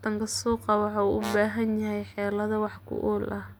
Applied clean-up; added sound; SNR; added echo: none; Brass instrument; 15 dB; none.